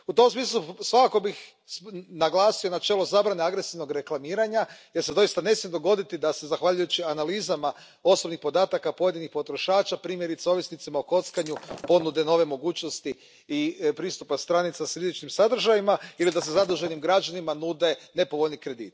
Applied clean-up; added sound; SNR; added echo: none; Shatter; 17 dB; none.